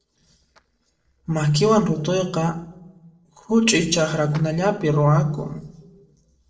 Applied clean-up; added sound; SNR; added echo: neural separator model SepFormer DNS4.